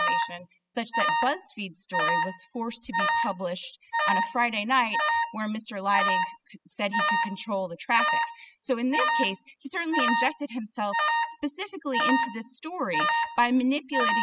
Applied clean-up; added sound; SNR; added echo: classical method spectral subtraction.